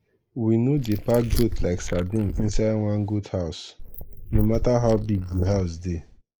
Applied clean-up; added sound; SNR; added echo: neural mask model Resemble Enhance denoiser.